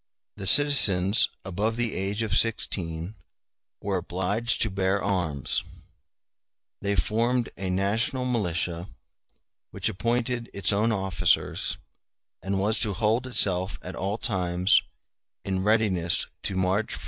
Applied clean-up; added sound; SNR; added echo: none; none; none; none.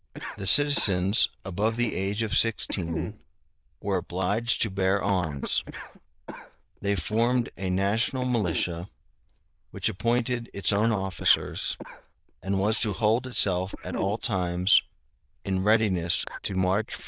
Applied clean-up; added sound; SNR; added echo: neural diffusion model UNIVERSE++.